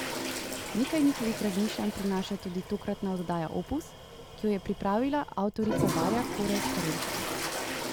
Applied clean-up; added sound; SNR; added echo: none; Toilet flush; 4 dB; none.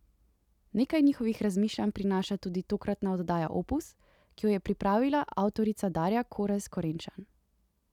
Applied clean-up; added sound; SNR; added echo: none; none; none; none.